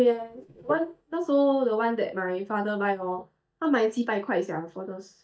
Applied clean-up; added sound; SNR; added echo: neural mask model DeepFilterNet 3.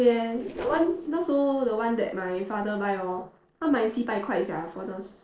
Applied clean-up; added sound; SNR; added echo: neural separator model SepFormer DNS4.